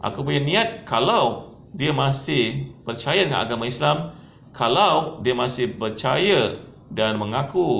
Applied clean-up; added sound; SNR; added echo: none; none; none; none.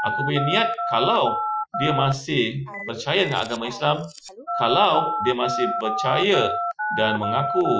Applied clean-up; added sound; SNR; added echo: classical method Wiener filter.